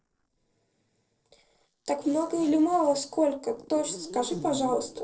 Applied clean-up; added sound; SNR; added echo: neural separator model SepFormer DNS4.